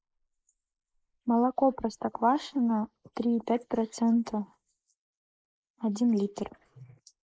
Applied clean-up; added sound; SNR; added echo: neural mask model Resemble Enhance denoiser.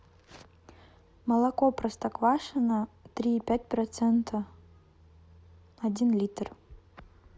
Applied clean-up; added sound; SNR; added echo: none; none; none; none.